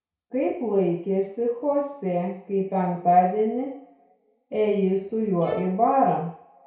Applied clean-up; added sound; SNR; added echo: none; Bowed string instrument; 16 dB; reverberation time 0.5 s.